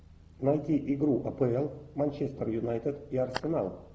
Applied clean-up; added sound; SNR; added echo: none; none; none; none.